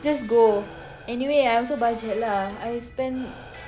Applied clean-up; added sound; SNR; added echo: none; Breathing + Electric guitar; 19 dB; none.